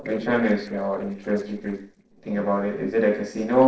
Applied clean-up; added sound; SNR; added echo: neural separator model SepFormer DNS4.